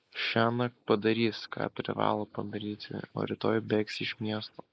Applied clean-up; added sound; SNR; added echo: neural mask model Resemble Enhance denoiser.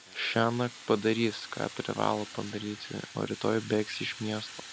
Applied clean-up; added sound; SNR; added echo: none; Fire; 15 dB; none.